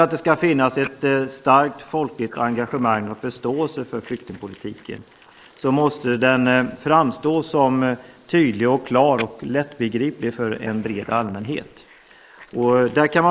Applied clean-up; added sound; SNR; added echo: neural mask model Resemble Enhance denoiser.